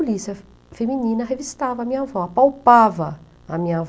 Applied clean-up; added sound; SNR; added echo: none; none; none; none.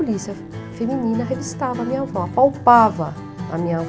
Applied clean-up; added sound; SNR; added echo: none; Acoustic guitar; 11 dB; none.